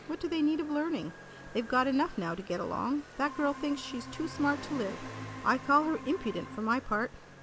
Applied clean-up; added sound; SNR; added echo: none; Motorcycle + Organ; 13 dB; none.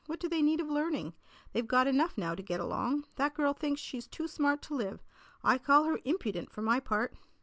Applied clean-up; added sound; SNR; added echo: none; none; none; none.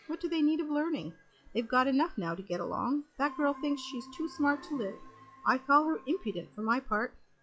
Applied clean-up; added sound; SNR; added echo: classical method log-MMSE.